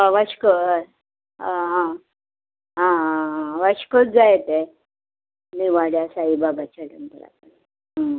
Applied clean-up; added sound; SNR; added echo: none; none; none; none.